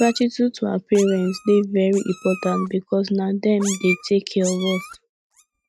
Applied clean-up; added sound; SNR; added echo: neural mask model RNNoise.